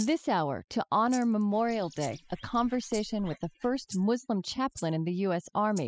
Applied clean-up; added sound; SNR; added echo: classical method spectral subtraction.